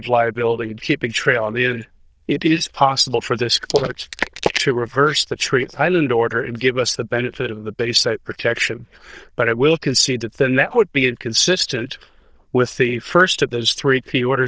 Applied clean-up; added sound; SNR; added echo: neural diffusion model UNIVERSE++.